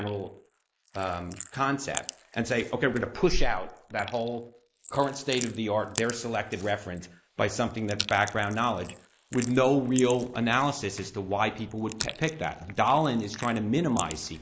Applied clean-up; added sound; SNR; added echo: neural mask model Resemble Enhance denoiser.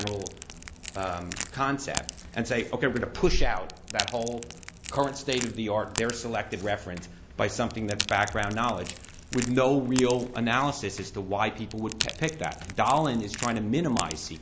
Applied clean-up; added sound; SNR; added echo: none; Crack / Crackle; 11 dB; none.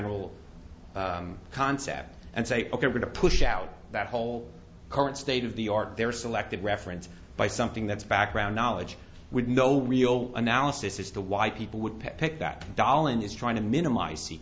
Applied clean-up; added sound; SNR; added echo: none; none; none; none.